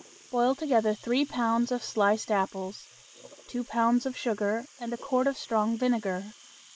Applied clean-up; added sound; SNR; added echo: neural mask model Resemble Enhance denoiser.